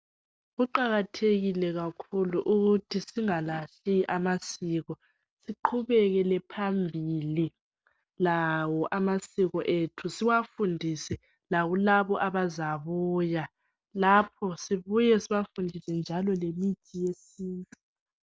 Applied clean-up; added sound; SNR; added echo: none; none; none; none.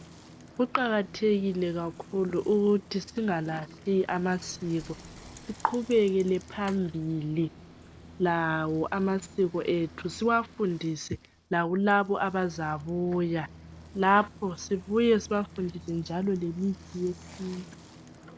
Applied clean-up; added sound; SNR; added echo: none; Bicycle; 19 dB; none.